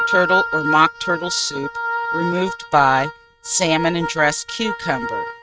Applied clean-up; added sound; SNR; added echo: neural mask model RNNoise.